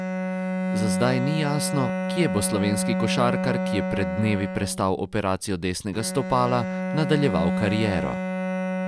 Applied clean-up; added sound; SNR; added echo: none; Bowed string instrument; 1 dB; none.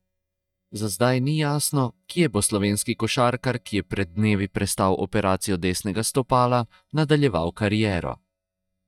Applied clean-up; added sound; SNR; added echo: neural mask model DeepFilterNet 3.